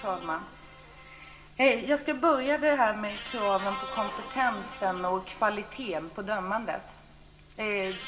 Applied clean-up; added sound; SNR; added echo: none; Guitar; 14 dB; reverberation time 1.4 s.